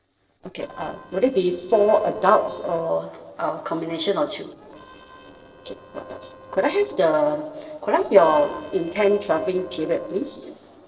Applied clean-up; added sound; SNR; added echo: neural separator model SepFormer DNS4.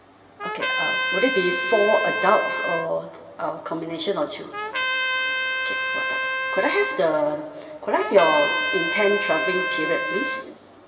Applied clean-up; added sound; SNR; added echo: none; Trumpet; 1 dB; reverberation time 2.3 s.